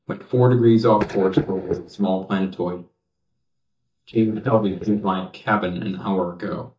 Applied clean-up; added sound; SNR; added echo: neural mask model DeepFilterNet 3.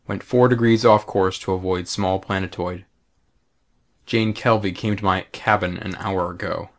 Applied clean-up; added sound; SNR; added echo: none; none; none; none.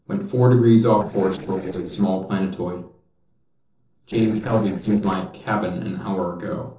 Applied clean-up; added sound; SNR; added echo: neural separator model SepFormer DNS4.